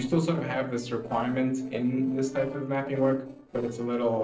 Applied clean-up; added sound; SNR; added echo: neural separator model SepFormer DNS4.